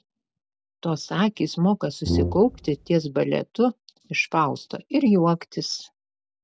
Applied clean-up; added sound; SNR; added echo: none; Brass instrument; 3 dB; none.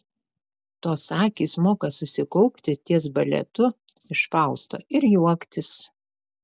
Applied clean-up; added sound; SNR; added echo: none; none; none; none.